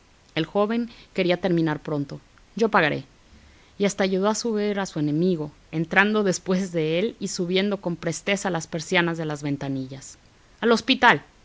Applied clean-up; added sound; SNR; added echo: none; none; none; none.